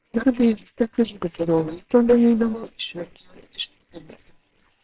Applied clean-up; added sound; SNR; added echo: neural separator model SepFormer WHAMR!.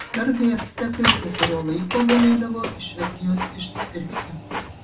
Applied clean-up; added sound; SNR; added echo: none; Printer; 5 dB; reverberation time 0.3 s.